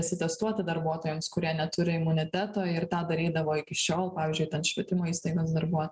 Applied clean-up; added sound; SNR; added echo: none; none; none; none.